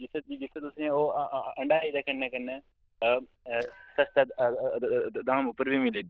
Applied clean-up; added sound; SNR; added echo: neural diffusion model UNIVERSE++.